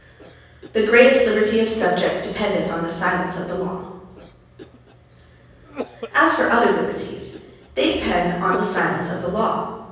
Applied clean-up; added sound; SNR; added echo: none; Cough; 18 dB; reverberation time 1.1 s.